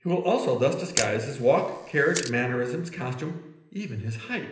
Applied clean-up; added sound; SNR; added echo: none; Camera; 10 dB; reverberation time 0.9 s.